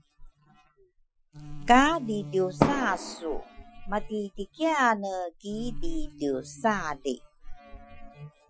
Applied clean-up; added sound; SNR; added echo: classical method Wiener filter.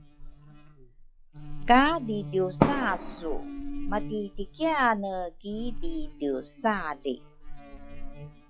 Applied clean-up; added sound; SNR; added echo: classical method log-MMSE.